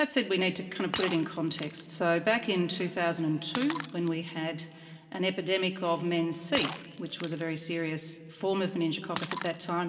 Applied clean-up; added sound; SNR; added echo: none; Shatter; 14 dB; reverberation time 2.0 s.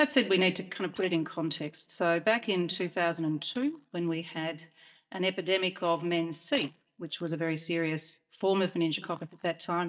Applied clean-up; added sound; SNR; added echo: neural mask model DeepFilterNet 3.